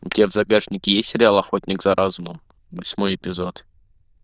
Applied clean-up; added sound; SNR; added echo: neural diffusion model UNIVERSE++.